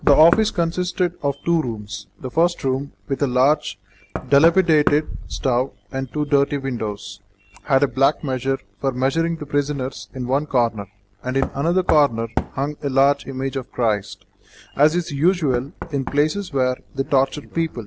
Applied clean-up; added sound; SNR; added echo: none; Knock; 12 dB; none.